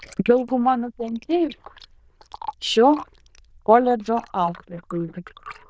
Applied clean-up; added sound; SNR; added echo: neural diffusion model UNIVERSE++.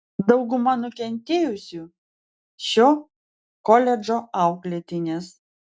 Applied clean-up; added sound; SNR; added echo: none; none; none; none.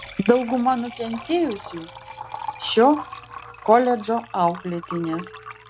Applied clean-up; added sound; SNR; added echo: none; Liquid; 15 dB; none.